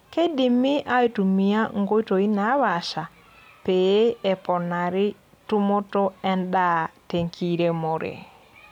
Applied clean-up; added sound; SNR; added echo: none; none; none; none.